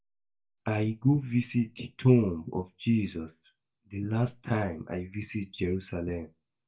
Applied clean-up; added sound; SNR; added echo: none; none; none; reverberation time 0.2 s.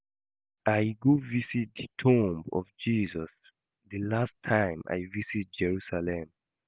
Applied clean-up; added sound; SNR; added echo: none; none; none; none.